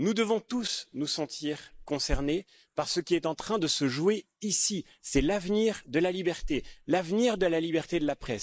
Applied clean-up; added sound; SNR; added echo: neural mask model Resemble Enhance denoiser.